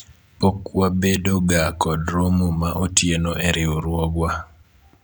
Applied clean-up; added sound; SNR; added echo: none; none; none; none.